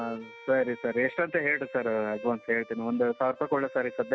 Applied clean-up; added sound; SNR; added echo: none; Bowed string instrument; 18 dB; none.